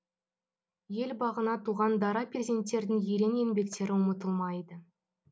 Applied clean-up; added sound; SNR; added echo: none; none; none; none.